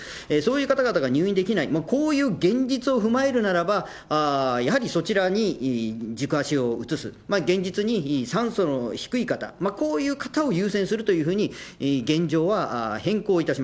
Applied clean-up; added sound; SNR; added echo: none; none; none; none.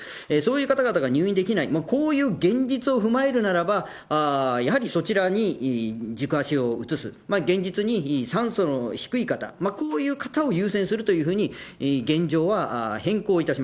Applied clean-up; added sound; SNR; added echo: neural mask model Resemble Enhance denoiser.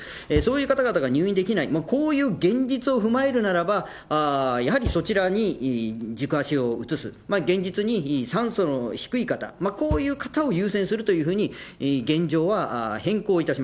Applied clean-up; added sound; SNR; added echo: none; Bass drum; 14 dB; none.